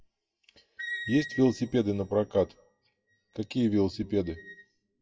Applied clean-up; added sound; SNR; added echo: classical method WPE with log-MMSE.